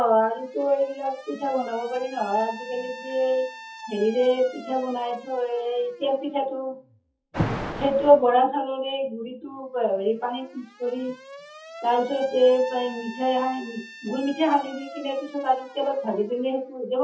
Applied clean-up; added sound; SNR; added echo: classical method WPE with log-MMSE.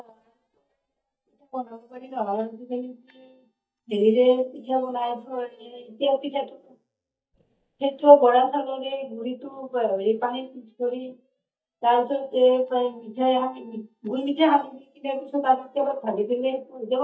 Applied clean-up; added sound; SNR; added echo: neural mask model DeepFilterNet 3.